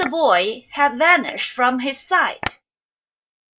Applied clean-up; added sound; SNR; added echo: neural mask model Resemble Enhance denoiser.